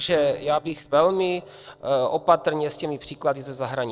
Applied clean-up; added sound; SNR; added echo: neural separator model SepFormer DNS4.